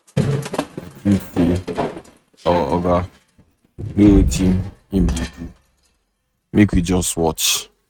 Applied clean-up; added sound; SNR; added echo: neural mask model RNNoise.